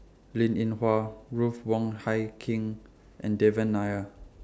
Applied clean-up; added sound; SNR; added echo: none; none; none; none.